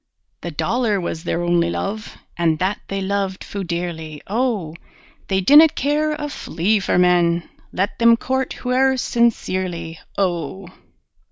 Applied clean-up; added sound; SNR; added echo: none; none; none; none.